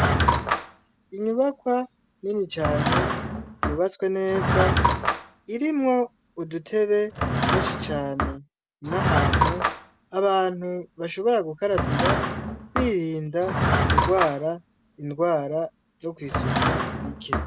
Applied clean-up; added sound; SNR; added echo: none; Drawer open or close / Wood; -1 dB; none.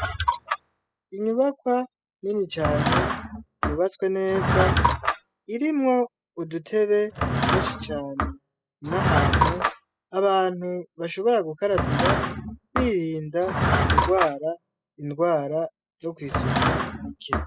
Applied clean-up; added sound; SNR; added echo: classical method spectral subtraction.